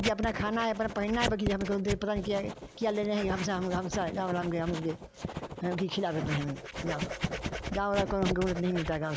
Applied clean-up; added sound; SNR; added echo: none; Writing; 6 dB; none.